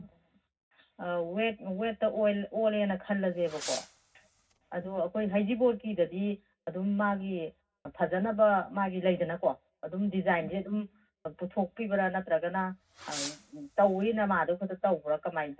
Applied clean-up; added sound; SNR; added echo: none; Fireworks; 14 dB; reverberation time 0.4 s.